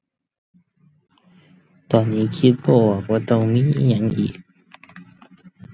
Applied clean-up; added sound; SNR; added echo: none; none; none; none.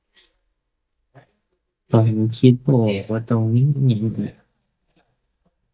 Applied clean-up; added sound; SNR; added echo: neural mask model DeepFilterNet 3.